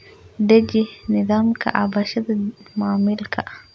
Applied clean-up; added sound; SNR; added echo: none; none; none; none.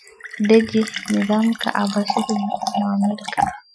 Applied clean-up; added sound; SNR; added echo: classical method Wiener filter.